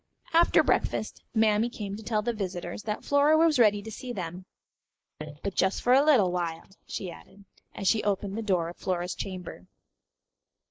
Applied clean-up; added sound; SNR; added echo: neural mask model Resemble Enhance denoiser.